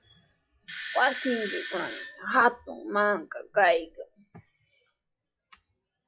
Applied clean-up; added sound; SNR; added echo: classical method log-MMSE.